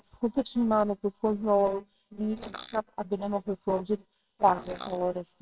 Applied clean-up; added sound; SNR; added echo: neural separator model SepFormer WHAMR!.